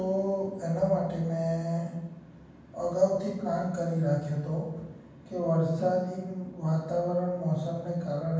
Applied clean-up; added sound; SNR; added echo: none; none; none; reverberation time 1.2 s.